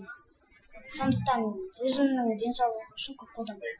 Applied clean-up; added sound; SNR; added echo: classical method Wiener filter.